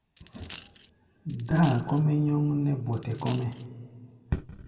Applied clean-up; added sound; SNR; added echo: none; Coin (dropping); 14 dB; reverberation time 1.8 s.